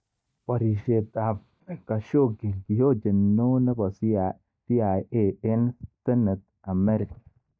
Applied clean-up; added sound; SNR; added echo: neural mask model DeepFilterNet 3.